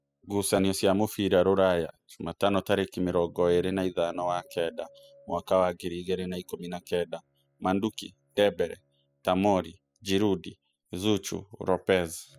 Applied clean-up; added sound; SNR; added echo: classical method spectral subtraction.